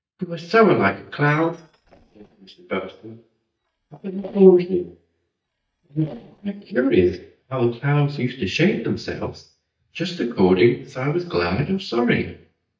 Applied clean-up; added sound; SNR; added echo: neural mask model DeepFilterNet 3.